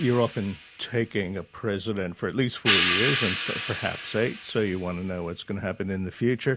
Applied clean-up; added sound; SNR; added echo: none; Hi-hat; 1 dB; none.